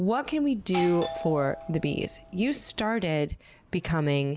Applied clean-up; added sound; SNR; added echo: none; Doorbell; 11 dB; none.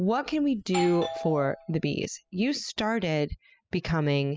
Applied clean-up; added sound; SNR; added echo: classical method spectral subtraction.